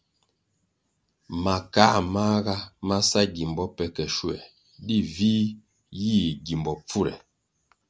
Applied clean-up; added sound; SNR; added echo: none; none; none; none.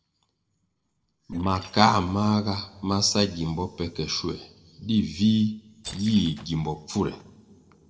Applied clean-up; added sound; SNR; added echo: neural separator model SepFormer DNS4.